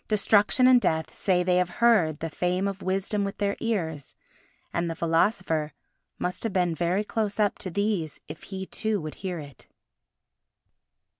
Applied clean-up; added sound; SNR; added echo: none; none; none; none.